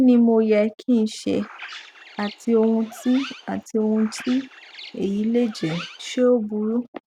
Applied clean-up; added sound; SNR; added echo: none; Bird; 19 dB; none.